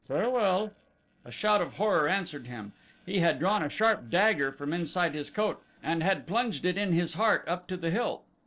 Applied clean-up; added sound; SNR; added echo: neural separator model SepFormer DNS4.